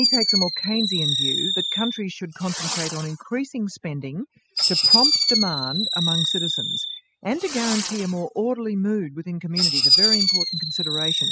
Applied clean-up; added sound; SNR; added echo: classical method spectral subtraction.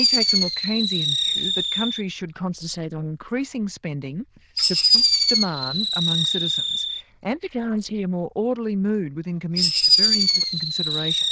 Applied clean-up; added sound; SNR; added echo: neural diffusion model UNIVERSE++.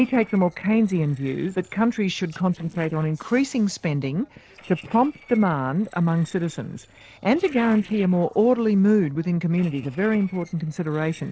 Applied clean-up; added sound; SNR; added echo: neural separator model SepFormer DNS4.